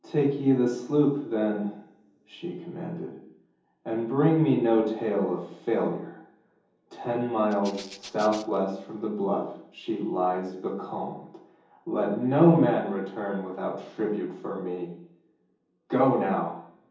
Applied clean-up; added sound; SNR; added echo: none; Rattle (instrument); 18 dB; reverberation time 0.7 s.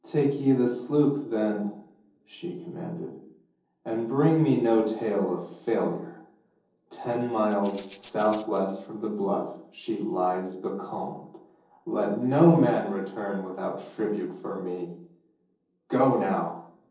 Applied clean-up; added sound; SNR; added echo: neural separator model SepFormer DNS4.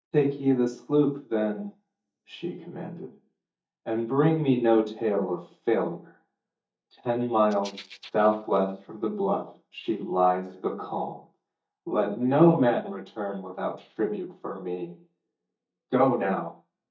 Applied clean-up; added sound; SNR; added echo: neural mask model DeepFilterNet 3.